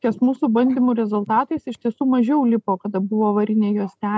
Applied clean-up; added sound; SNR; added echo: none; none; none; none.